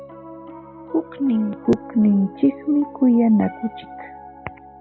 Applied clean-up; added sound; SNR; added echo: none; Piano; 16 dB; none.